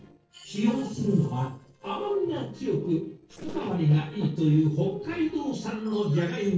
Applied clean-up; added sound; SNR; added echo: neural separator model SepFormer DNS4.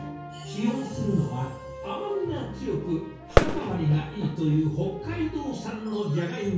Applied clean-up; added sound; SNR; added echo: none; Fireworks; 0 dB; reverberation time 0.6 s.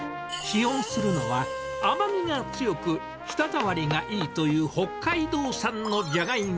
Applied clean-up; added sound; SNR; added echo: none; none; none; none.